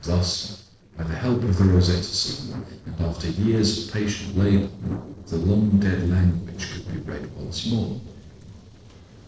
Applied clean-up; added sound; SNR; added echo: neural separator model SepFormer DNS4.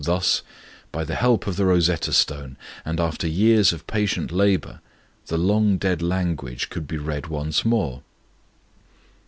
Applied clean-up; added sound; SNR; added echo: none; none; none; none.